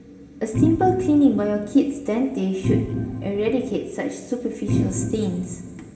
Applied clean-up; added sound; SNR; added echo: none; Organ; 3 dB; reverberation time 2.9 s.